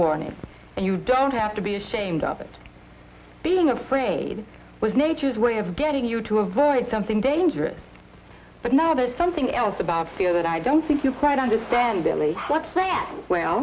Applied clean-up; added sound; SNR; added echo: none; Bark; 12 dB; none.